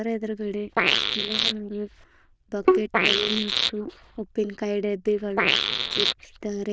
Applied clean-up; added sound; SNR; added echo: neural diffusion model UNIVERSE++.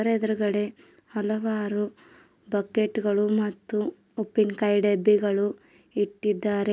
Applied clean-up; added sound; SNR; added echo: none; none; none; none.